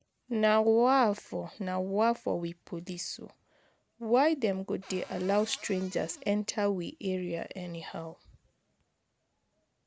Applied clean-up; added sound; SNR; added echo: none; Cupboard open or close; 20 dB; none.